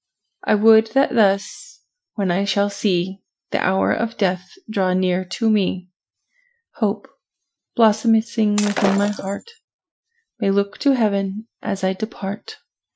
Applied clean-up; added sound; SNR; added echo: classical method Wiener filter.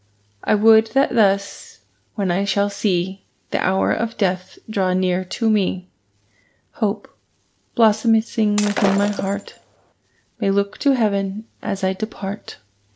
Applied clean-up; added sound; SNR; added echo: none; Shatter; 7 dB; none.